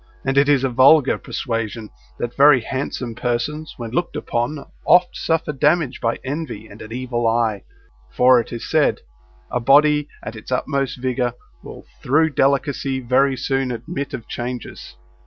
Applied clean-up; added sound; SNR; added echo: none; none; none; none.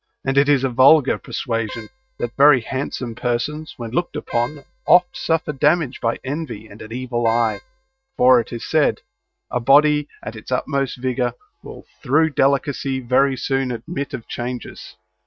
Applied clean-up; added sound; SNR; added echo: neural mask model RNNoise.